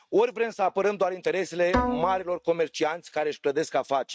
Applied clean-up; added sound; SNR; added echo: neural mask model RNNoise.